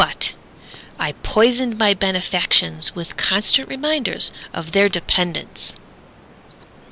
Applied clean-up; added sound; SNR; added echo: none; none; none; none.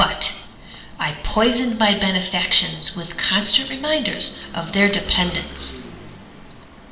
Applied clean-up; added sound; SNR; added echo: none; Engine / Vehicle; 19 dB; reverberation time 0.9 s.